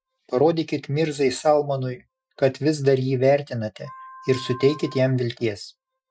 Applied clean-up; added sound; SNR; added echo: classical method Wiener filter.